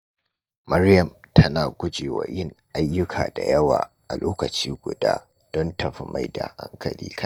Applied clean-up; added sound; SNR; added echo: neural mask model DeepFilterNet 3.